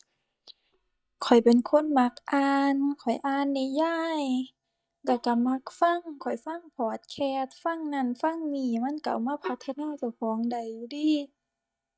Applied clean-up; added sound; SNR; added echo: neural mask model DeepFilterNet 3.